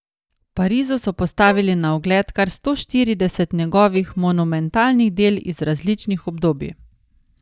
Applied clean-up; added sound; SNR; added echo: neural mask model DeepFilterNet 3.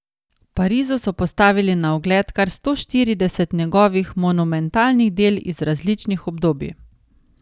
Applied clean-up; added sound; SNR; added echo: none; none; none; none.